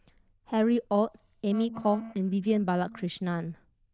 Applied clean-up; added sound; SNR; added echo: neural diffusion model UNIVERSE++.